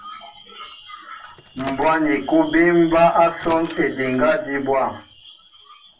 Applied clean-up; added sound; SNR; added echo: none; Microwave oven; 19 dB; reverberation time 0.3 s.